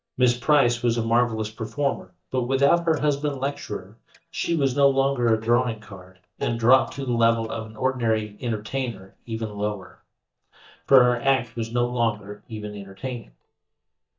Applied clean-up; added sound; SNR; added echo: neural mask model DeepFilterNet 3.